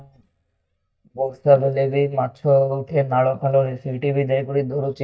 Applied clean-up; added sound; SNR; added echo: neural mask model DeepFilterNet 3.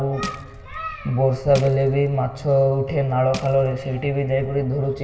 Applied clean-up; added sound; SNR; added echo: none; Crushing; 15 dB; reverberation time 1.4 s.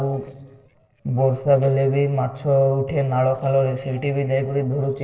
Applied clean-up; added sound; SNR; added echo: neural separator model SepFormer DNS4.